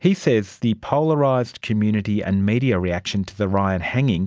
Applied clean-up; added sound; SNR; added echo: none; none; none; none.